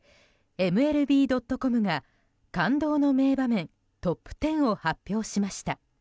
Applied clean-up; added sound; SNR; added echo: none; none; none; none.